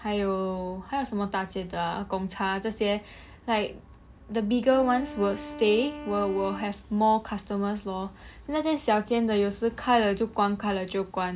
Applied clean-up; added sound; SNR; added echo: none; Wind instrument, woodwind instrument; 15 dB; none.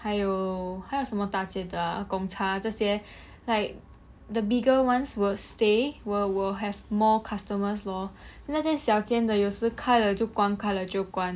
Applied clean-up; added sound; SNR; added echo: none; none; none; none.